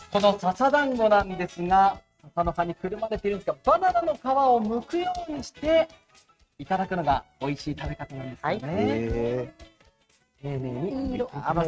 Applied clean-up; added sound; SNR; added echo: neural mask model RNNoise.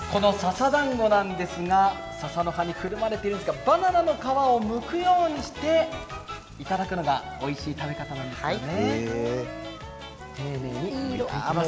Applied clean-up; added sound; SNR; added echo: none; none; none; none.